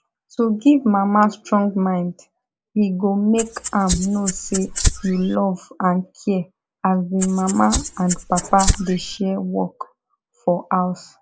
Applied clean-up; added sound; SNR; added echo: neural mask model Resemble Enhance denoiser.